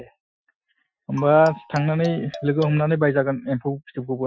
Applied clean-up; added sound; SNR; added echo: classical method Wiener filter.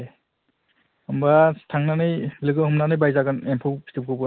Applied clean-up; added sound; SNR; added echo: neural mask model Resemble Enhance denoiser.